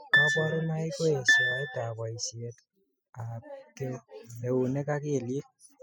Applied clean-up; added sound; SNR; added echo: classical method spectral subtraction.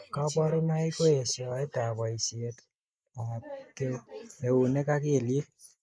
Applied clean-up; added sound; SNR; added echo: neural mask model Resemble Enhance denoiser.